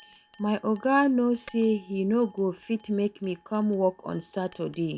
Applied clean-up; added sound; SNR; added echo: none; Chink, clink; 16 dB; none.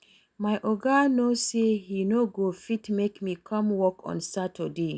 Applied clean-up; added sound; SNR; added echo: none; none; none; none.